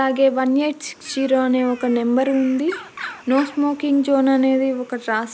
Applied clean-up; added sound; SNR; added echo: none; Bird; 19 dB; none.